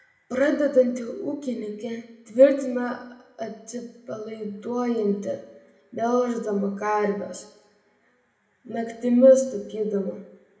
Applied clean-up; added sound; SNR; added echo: none; none; none; reverberation time 0.8 s.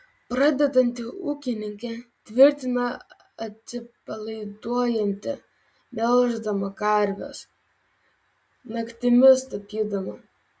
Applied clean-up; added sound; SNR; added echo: none; none; none; none.